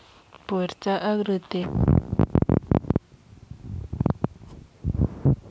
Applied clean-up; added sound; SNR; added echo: none; none; none; none.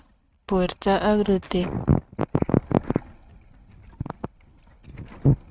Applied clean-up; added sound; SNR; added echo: neural mask model RNNoise.